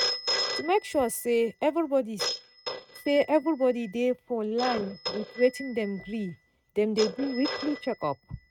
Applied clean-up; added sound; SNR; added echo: neural mask model RNNoise.